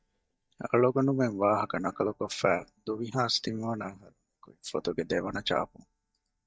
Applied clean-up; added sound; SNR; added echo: neural mask model DeepFilterNet 3.